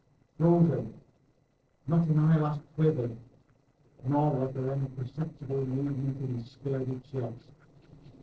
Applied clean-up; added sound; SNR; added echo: neural separator model SepFormer DNS4.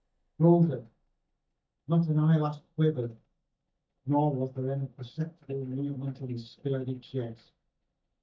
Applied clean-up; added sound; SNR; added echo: neural mask model DeepFilterNet 3.